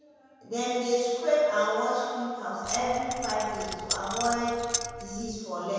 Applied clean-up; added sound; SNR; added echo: none; Keys jangling; 7 dB; reverberation time 1.9 s.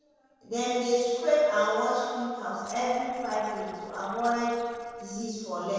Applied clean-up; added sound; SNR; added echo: neural separator model SepFormer DNS4.